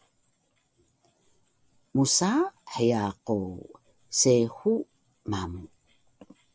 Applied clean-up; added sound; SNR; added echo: none; none; none; none.